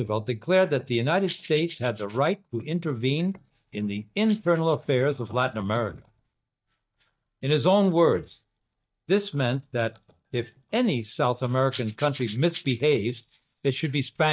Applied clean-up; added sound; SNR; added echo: neural mask model DeepFilterNet 3.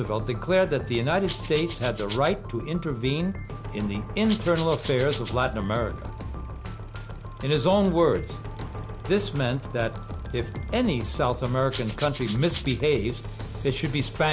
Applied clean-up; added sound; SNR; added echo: none; Rattle (instrument); 14 dB; none.